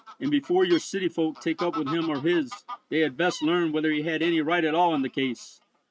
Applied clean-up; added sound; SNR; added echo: neural mask model RNNoise.